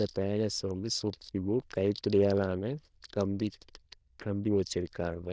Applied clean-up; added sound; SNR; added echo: neural diffusion model UNIVERSE++.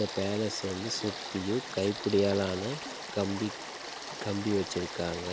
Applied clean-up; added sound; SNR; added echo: none; Stream / Frog; 8 dB; none.